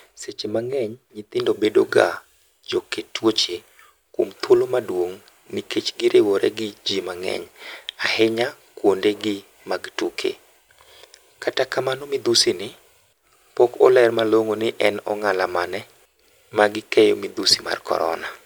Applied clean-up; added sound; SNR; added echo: none; none; none; none.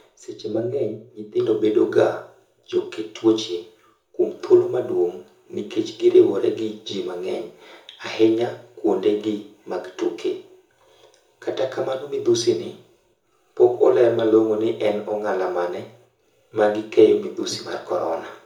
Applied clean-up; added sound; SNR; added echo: none; none; none; reverberation time 0.6 s.